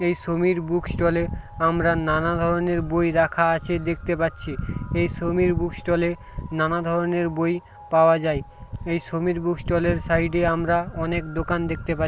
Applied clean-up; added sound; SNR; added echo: none; none; none; none.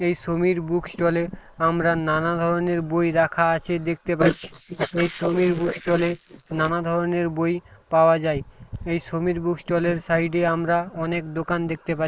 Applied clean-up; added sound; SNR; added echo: neural mask model Resemble Enhance denoiser.